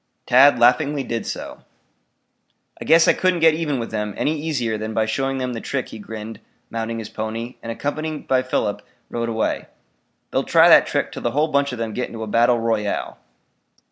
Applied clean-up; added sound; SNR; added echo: none; none; none; none.